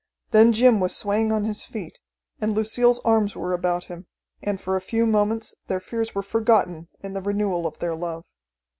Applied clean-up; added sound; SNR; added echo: none; none; none; none.